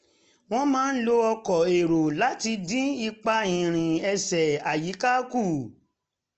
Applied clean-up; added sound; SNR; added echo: none; none; none; none.